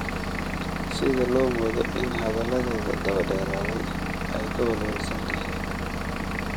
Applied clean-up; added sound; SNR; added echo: none; Engine / Vehicle; 0 dB; none.